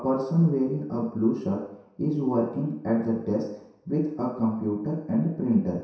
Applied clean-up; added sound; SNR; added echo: none; none; none; reverberation time 0.7 s.